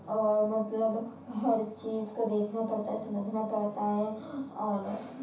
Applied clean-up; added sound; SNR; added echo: none; none; none; reverberation time 0.7 s.